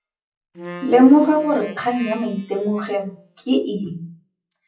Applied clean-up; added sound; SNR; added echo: classical method WPE with log-MMSE.